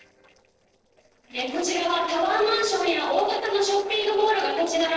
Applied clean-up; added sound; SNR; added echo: neural separator model SepFormer DNS4.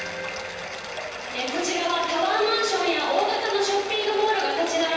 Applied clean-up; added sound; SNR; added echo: none; Bathtub (filling or washing); 9 dB; reverberation time 1.2 s.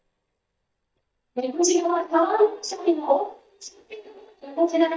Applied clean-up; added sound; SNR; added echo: neural mask model DeepFilterNet 3.